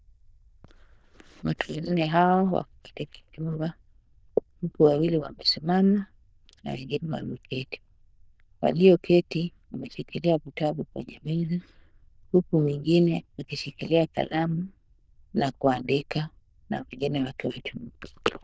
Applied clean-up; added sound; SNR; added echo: neural diffusion model UNIVERSE++.